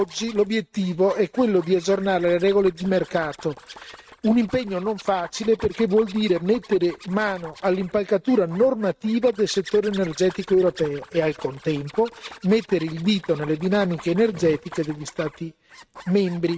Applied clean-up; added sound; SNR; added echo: neural mask model RNNoise.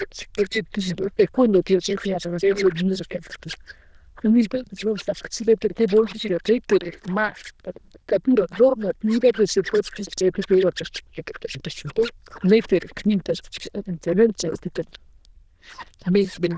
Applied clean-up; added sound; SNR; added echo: neural diffusion model UNIVERSE++.